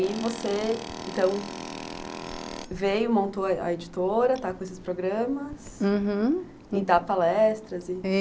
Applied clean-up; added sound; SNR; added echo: none; Tools; 11 dB; none.